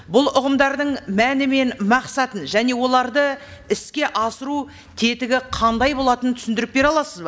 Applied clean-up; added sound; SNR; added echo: none; none; none; none.